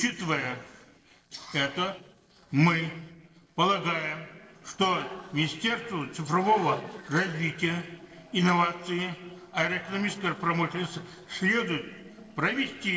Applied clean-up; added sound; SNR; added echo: neural separator model SepFormer DNS4.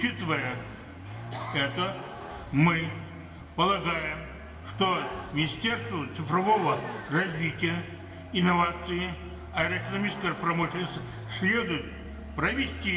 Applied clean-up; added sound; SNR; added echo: none; Vehicle; 11 dB; reverberation time 2.2 s.